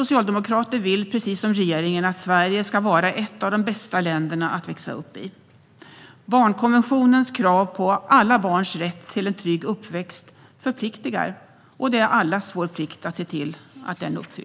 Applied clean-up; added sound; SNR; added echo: none; none; none; none.